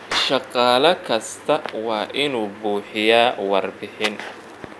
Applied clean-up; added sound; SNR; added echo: none; Clapping; 15 dB; none.